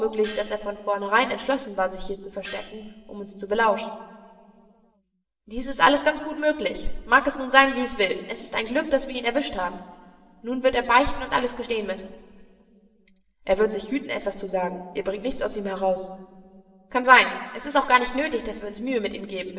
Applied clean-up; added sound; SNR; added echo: neural separator model SepFormer DNS4.